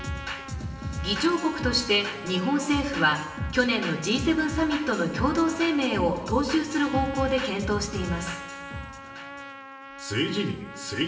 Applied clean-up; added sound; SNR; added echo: none; Trumpet; 15 dB; reverberation time 1.0 s.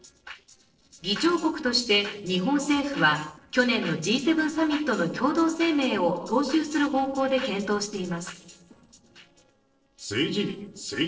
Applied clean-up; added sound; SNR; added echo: neural separator model SepFormer DNS4.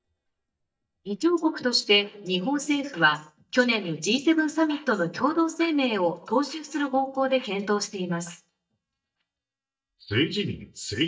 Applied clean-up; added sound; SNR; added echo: neural mask model DeepFilterNet 3.